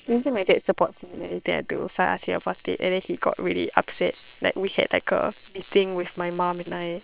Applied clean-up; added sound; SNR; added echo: neural separator model SepFormer WHAM!.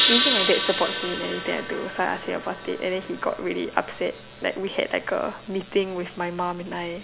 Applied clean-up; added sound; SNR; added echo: none; Gong; 2 dB; none.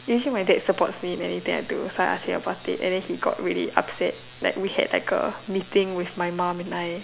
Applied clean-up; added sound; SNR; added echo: none; none; none; none.